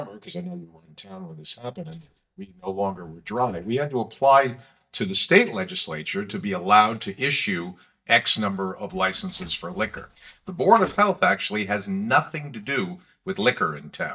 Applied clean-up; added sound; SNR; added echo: neural mask model DeepFilterNet 3.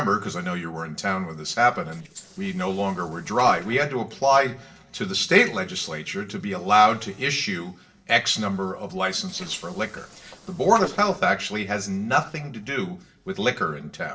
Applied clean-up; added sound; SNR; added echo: neural separator model SepFormer DNS4.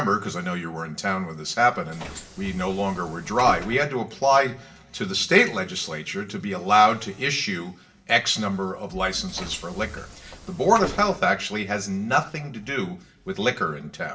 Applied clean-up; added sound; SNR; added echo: none; Bus; 13 dB; reverberation time 0.5 s.